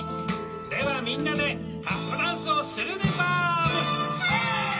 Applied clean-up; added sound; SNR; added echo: none; Dishes, pots, and pans; 20 dB; reverberation time 2.0 s.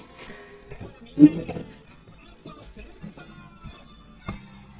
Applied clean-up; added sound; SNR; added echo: neural mask model DeepFilterNet 3.